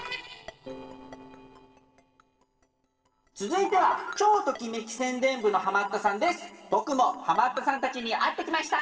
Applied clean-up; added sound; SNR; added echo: neural separator model SepFormer DNS4.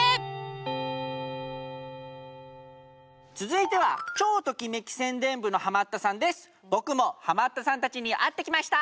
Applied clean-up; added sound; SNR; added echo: none; none; none; none.